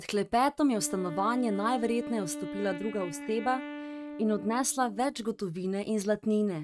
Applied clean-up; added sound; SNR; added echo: neural mask model RNNoise.